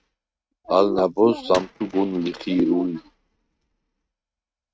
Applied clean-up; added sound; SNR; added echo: neural mask model RNNoise.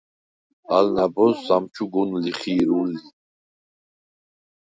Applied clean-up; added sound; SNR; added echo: none; none; none; none.